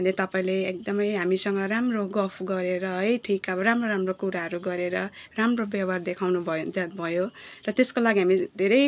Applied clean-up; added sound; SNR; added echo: none; none; none; none.